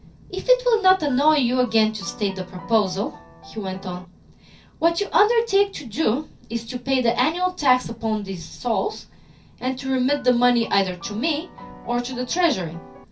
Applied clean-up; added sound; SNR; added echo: none; Piano; 19 dB; reverberation time 0.3 s.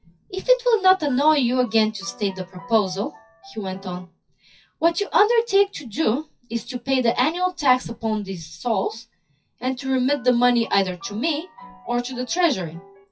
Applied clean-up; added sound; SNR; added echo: classical method WPE with log-MMSE.